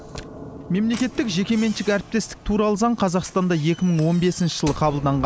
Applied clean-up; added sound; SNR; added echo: none; Knock / Slam; 17 dB; none.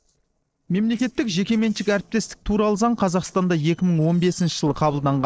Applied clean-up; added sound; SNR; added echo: neural separator model SepFormer DNS4.